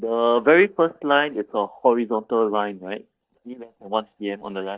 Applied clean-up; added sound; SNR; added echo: neural mask model DeepFilterNet 3.